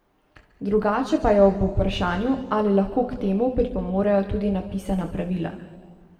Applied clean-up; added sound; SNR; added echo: none; none; none; reverberation time 1.6 s.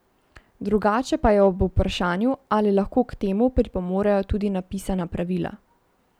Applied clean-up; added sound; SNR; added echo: none; none; none; none.